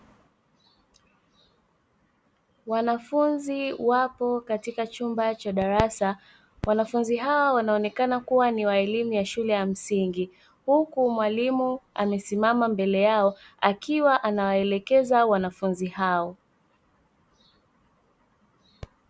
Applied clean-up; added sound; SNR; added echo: none; none; none; none.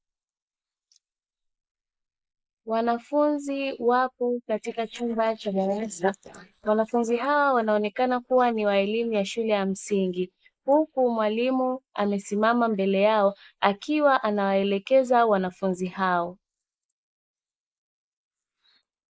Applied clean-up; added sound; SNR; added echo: neural mask model Resemble Enhance denoiser.